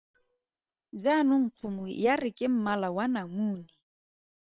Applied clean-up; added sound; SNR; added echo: neural separator model SepFormer WHAM!.